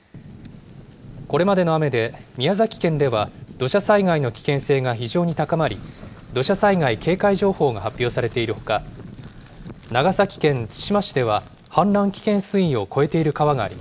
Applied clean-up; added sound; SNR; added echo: none; none; none; none.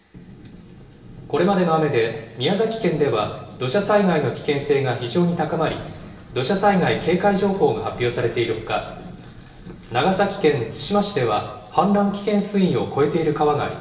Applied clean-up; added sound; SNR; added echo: none; none; none; reverberation time 1.1 s.